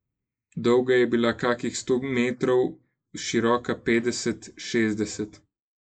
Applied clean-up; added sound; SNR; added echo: neural mask model Resemble Enhance denoiser.